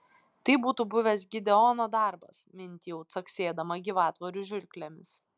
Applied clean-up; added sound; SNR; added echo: none; none; none; none.